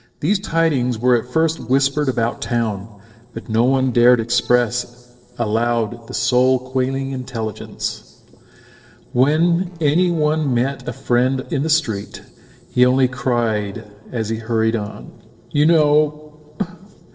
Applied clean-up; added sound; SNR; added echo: neural separator model SepFormer DNS4.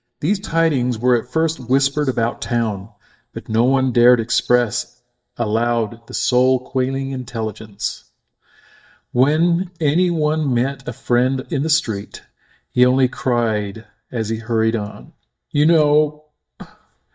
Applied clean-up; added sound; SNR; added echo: neural mask model DeepFilterNet 3.